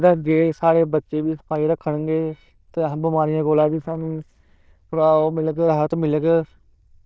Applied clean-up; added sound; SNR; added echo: neural diffusion model UNIVERSE++.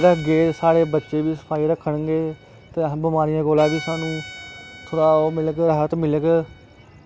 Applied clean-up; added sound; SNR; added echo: none; Bowed string instrument; 20 dB; none.